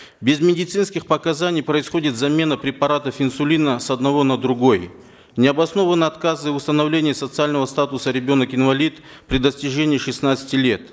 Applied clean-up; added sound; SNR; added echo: neural mask model Resemble Enhance denoiser.